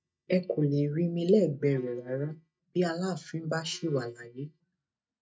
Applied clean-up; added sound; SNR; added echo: neural mask model DeepFilterNet 3.